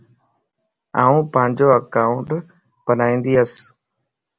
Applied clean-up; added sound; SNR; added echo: none; none; none; none.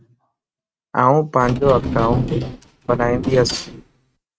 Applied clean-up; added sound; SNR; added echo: neural mask model RNNoise.